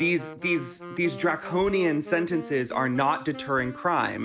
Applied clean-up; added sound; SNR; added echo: none; Wind instrument, woodwind instrument; 14 dB; none.